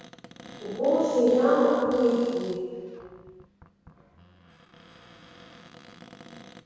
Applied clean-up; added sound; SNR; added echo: none; Cupboard open or close; 20 dB; reverberation time 1.9 s.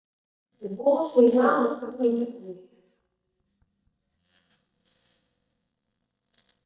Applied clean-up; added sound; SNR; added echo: neural mask model DeepFilterNet 3.